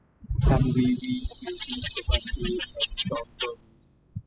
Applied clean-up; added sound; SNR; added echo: classical method spectral subtraction.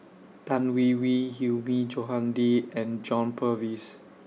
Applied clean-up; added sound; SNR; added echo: none; none; none; none.